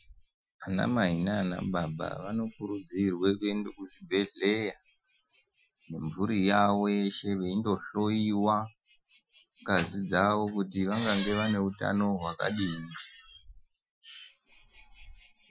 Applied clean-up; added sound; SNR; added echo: classical method Wiener filter.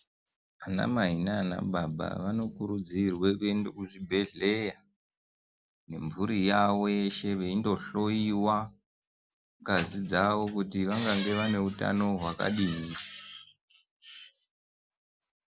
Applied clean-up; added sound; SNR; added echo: none; none; none; none.